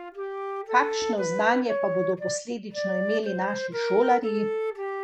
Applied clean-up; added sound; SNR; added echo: none; Wind instrument, woodwind instrument; 2 dB; none.